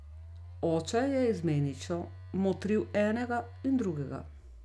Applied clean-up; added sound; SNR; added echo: none; Telephone; 14 dB; none.